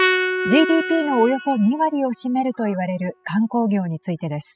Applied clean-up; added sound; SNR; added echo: classical method spectral subtraction.